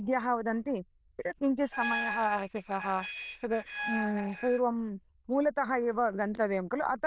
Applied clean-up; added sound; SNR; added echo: neural diffusion model UNIVERSE++.